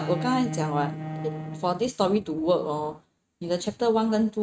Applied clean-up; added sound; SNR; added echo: neural mask model RNNoise.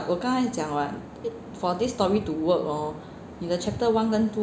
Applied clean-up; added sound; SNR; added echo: none; none; none; none.